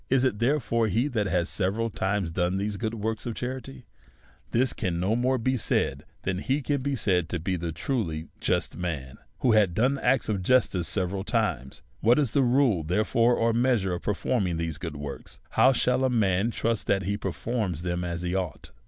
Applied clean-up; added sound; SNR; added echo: none; none; none; none.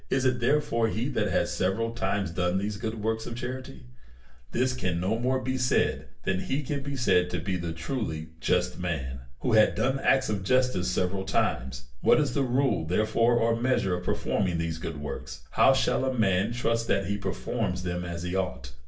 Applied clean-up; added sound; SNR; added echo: none; none; none; reverberation time 0.3 s.